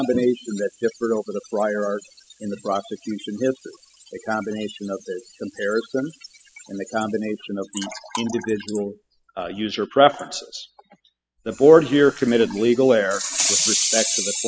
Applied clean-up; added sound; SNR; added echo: classical method spectral subtraction.